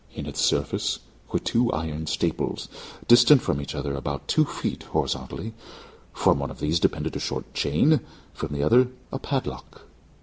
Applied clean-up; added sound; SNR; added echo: none; none; none; none.